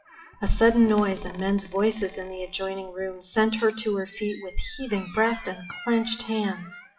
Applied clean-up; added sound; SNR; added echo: classical method WPE with log-MMSE.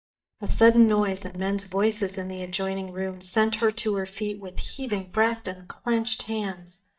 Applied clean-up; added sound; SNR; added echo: neural mask model DeepFilterNet 3.